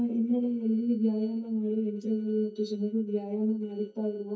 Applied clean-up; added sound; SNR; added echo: neural mask model DeepFilterNet 3.